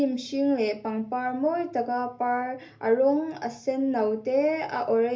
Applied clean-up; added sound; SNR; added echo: none; none; none; reverberation time 0.3 s.